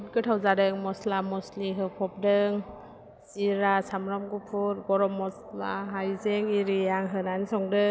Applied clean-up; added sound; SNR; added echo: none; none; none; none.